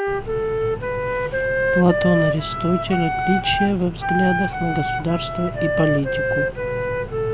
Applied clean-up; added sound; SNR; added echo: none; Wind instrument, woodwind instrument; 0 dB; none.